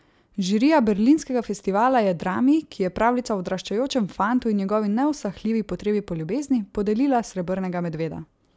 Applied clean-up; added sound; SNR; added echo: none; none; none; none.